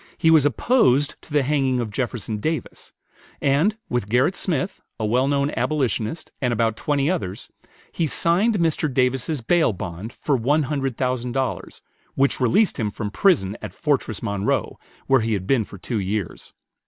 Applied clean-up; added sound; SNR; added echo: none; none; none; none.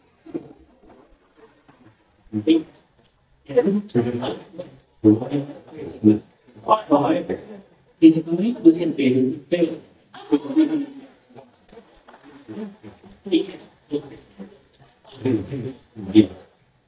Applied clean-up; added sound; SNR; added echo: neural mask model DeepFilterNet 3.